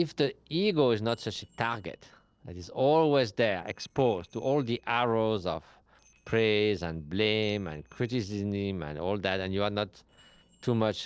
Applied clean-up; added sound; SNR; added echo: neural separator model SepFormer DNS4.